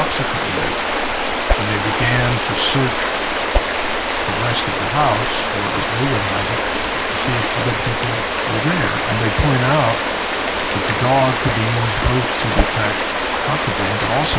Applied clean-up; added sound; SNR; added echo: none; Stream + Whoosh, swoosh, swish; -2 dB; none.